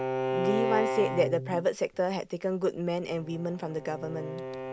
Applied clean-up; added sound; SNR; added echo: none; Bowed string instrument; 3 dB; none.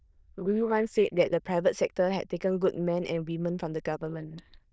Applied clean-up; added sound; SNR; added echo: neural diffusion model UNIVERSE++.